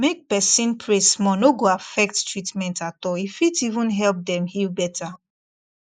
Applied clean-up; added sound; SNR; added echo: neural mask model Resemble Enhance denoiser.